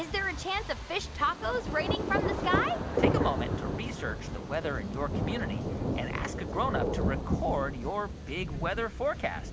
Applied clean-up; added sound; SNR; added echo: none; Thunder; 0 dB; none.